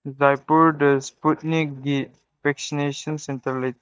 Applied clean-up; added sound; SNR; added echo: neural mask model DeepFilterNet 3.